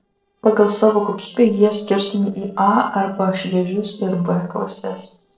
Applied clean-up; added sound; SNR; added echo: neural separator model SepFormer DNS4.